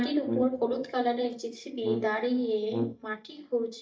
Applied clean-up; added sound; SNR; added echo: neural mask model DeepFilterNet 3.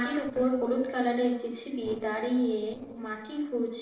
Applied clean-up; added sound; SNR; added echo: neural separator model SepFormer DNS4.